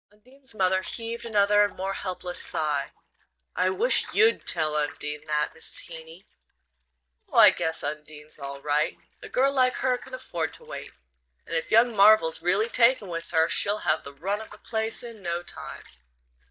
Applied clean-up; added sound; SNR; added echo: neural mask model DeepFilterNet 3.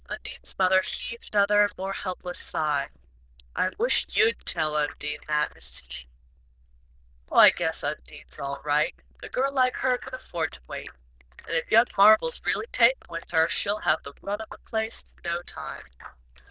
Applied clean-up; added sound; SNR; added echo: neural diffusion model UNIVERSE++.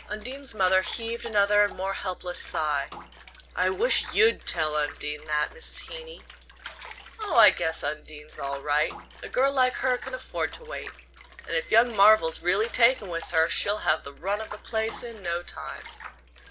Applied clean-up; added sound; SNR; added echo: none; Bathtub (filling or washing) / Water; 18 dB; none.